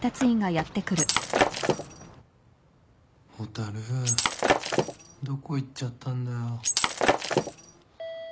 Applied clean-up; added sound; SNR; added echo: none; Shatter; -5 dB; none.